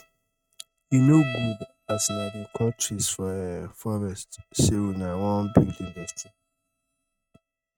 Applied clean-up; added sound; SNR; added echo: neural mask model RNNoise.